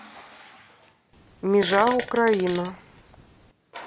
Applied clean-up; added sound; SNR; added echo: none; Fart; 11 dB; none.